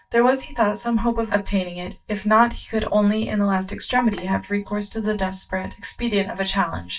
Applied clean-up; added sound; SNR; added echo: neural mask model DeepFilterNet 3.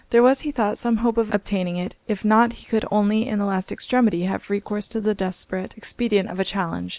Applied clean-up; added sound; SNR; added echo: none; none; none; none.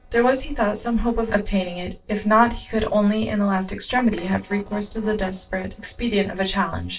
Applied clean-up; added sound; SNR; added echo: neural separator model SepFormer DNS4.